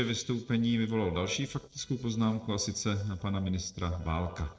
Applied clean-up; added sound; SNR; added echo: neural separator model SepFormer DNS4.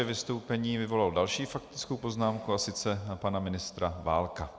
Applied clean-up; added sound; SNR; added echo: none; none; none; none.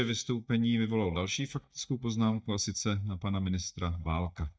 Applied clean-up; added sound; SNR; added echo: neural mask model DeepFilterNet 3.